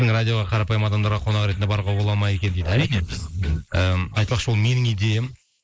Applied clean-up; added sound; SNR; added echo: neural mask model Resemble Enhance denoiser.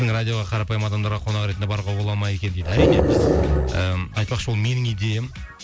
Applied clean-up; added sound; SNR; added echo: none; Growling; -5 dB; none.